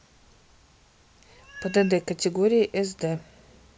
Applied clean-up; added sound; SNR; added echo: none; Meow; 17 dB; none.